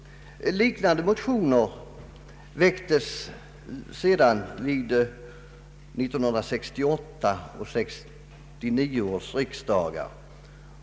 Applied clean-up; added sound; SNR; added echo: none; none; none; none.